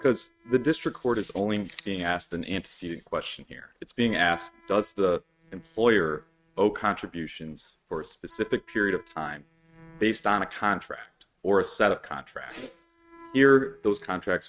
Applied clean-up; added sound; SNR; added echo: neural mask model RNNoise.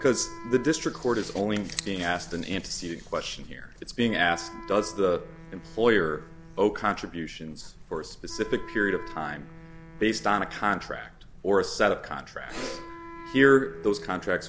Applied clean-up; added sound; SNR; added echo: none; Wind instrument, woodwind instrument; 19 dB; none.